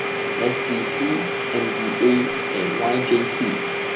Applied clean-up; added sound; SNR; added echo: none; Domestic sounds, home sounds; 1 dB; none.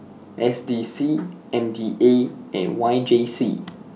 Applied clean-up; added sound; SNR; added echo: none; none; none; none.